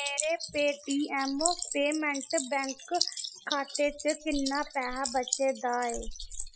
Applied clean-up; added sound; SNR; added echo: classical method Wiener filter.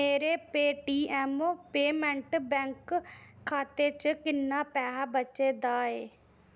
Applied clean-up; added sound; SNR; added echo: none; none; none; none.